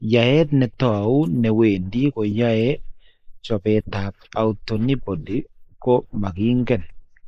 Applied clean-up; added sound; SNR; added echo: neural mask model Resemble Enhance denoiser.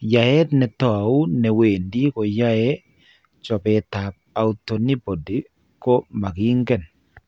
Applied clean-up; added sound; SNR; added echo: none; none; none; none.